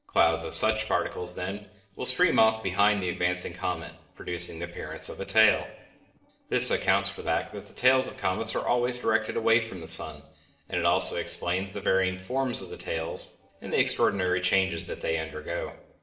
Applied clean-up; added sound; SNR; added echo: neural separator model SepFormer DNS4.